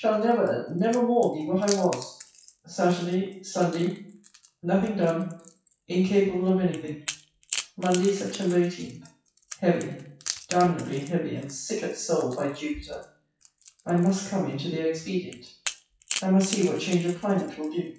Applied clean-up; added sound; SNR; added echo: classical method WPE with log-MMSE.